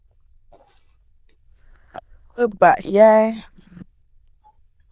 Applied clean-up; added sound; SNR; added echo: neural diffusion model UNIVERSE++.